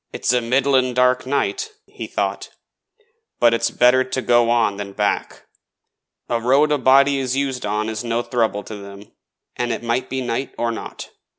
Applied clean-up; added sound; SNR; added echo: none; none; none; none.